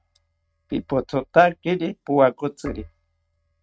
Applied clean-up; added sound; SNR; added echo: neural mask model RNNoise.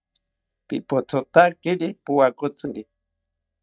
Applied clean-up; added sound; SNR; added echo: neural mask model DeepFilterNet 3.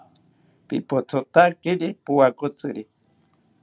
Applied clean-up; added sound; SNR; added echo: none; none; none; none.